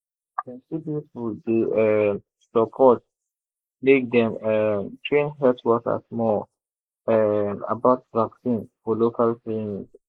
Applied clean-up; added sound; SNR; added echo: neural mask model Resemble Enhance denoiser.